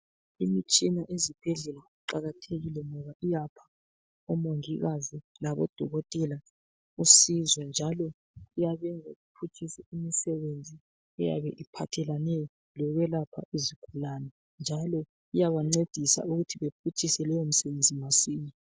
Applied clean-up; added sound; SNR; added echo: none; none; none; none.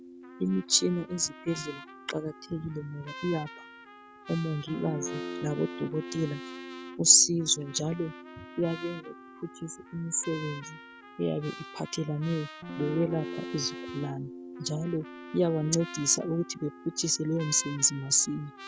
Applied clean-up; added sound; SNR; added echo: none; Trumpet + Guitar; 12 dB; none.